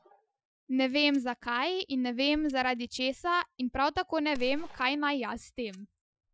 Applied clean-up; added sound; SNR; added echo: classical method Wiener filter.